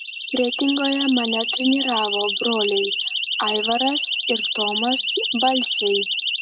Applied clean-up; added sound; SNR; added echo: classical method WPE with log-MMSE.